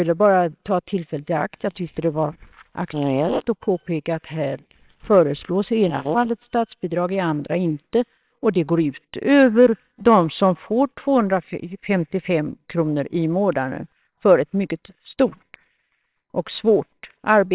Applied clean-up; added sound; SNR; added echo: neural separator model SepFormer WHAMR!.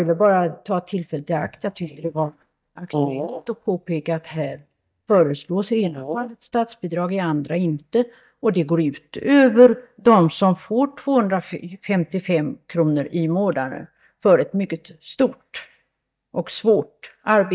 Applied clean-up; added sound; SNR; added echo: neural mask model DeepFilterNet 3.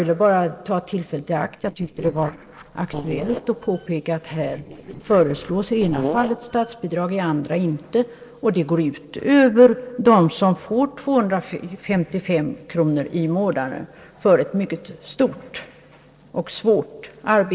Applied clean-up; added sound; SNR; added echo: neural separator model SepFormer DNS4.